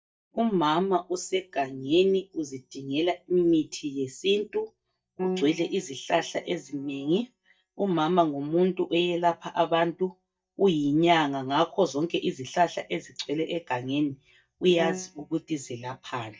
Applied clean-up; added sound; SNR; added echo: neural mask model DeepFilterNet 3.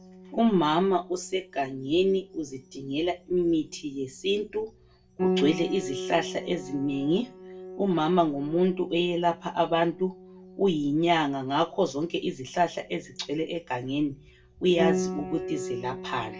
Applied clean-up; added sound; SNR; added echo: none; Piano; 9 dB; reverberation time 0.2 s.